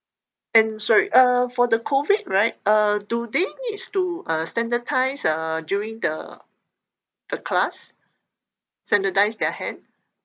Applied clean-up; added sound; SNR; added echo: none; none; none; none.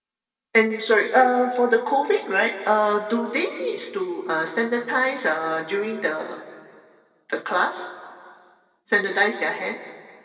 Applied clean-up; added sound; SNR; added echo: none; none; none; reverberation time 2.3 s.